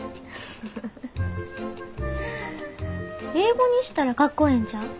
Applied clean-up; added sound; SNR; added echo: none; none; none; none.